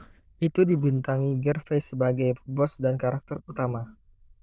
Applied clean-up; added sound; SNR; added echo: neural diffusion model UNIVERSE++.